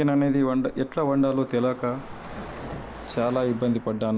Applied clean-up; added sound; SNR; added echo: none; Car passing by / Traffic noise, roadway noise / Engine + Zipper (clothing); 15 dB; none.